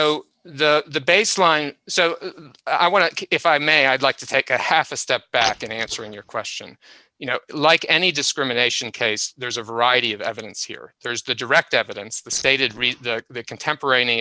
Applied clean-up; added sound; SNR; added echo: neural separator model SepFormer DNS4.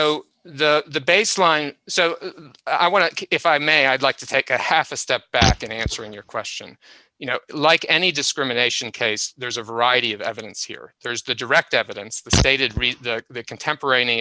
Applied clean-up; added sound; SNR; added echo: none; Fart; 4 dB; none.